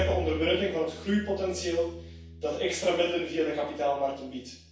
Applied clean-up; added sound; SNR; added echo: none; Bowed string instrument; 12 dB; reverberation time 0.7 s.